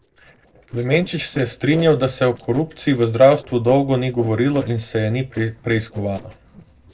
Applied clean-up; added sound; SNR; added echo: neural separator model SepFormer DNS4.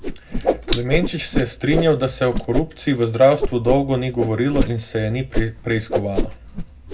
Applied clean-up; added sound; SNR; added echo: none; Whoosh, swoosh, swish; 4 dB; reverberation time 0.3 s.